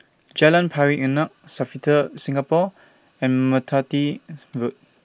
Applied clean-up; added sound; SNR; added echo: neural mask model Resemble Enhance denoiser.